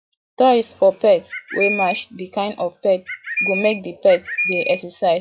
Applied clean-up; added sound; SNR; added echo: classical method log-MMSE.